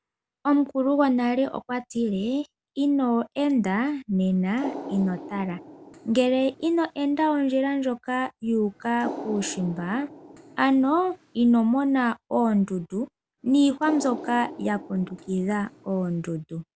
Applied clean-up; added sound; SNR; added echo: none; Water; 15 dB; none.